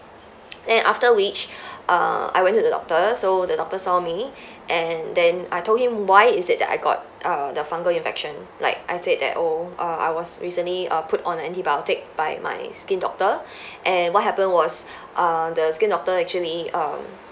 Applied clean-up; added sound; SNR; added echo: none; none; none; none.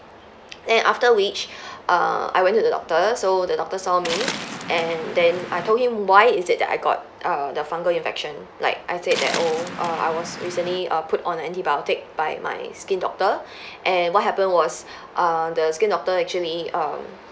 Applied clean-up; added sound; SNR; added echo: none; Waves, surf; 11 dB; none.